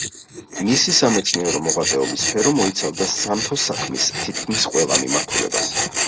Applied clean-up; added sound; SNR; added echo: neural mask model Resemble Enhance denoiser.